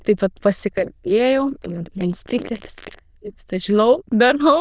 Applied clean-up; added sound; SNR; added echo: neural diffusion model UNIVERSE++.